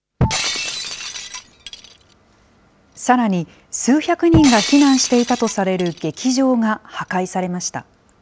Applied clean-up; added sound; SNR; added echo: none; Shatter; 8 dB; none.